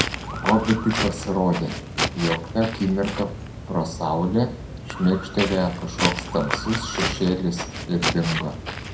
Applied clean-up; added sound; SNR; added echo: none; Walk, footsteps; 5 dB; reverberation time 0.4 s.